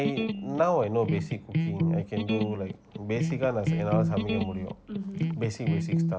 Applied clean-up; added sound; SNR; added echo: none; Electric guitar; -1 dB; none.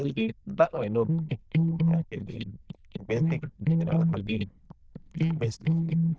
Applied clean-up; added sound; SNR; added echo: neural diffusion model UNIVERSE++.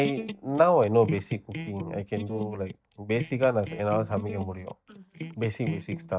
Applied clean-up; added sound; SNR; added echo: neural mask model DeepFilterNet 3.